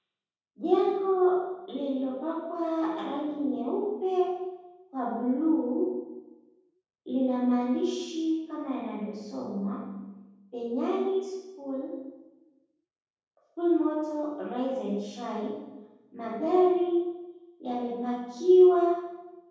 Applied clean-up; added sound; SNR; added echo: none; none; none; reverberation time 1.3 s.